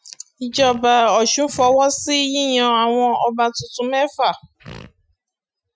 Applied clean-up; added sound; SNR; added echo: classical method Wiener filter.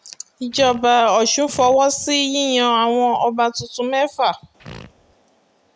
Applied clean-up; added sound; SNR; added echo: none; Fart; 20 dB; none.